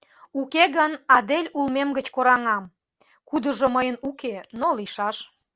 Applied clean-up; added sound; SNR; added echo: none; none; none; none.